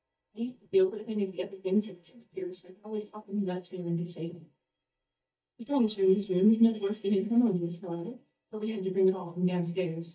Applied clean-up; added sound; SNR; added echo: neural mask model DeepFilterNet 3.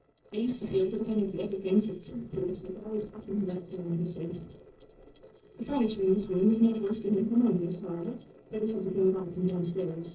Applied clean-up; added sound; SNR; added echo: neural separator model SepFormer DNS4.